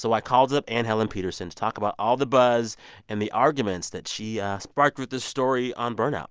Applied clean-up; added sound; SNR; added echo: none; none; none; none.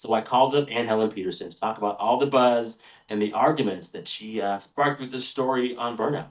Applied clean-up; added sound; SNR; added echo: neural mask model DeepFilterNet 3.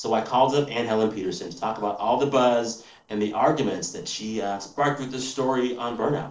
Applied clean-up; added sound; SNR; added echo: neural separator model SepFormer DNS4.